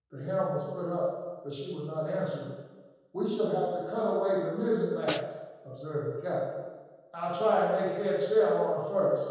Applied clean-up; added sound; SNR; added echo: none; Snare drum; 10 dB; reverberation time 1.2 s.